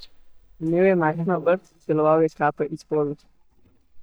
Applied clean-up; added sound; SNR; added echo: neural mask model DeepFilterNet 3.